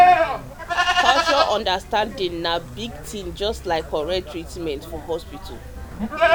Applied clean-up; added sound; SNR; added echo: none; Livestock, farm animals, working animals; -4 dB; none.